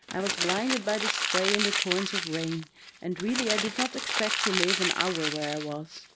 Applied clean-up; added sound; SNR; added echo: none; Crumpling, crinkling; 0 dB; none.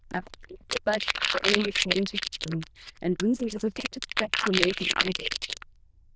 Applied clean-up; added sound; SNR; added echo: neural diffusion model UNIVERSE++.